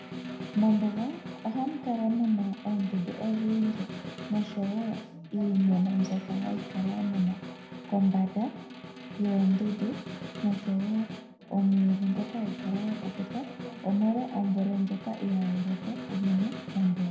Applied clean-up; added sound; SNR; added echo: none; Snare drum; 12 dB; reverberation time 0.7 s.